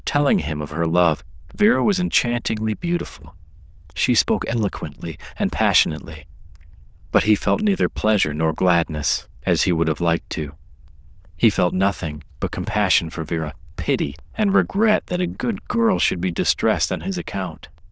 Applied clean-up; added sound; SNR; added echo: neural diffusion model UNIVERSE++.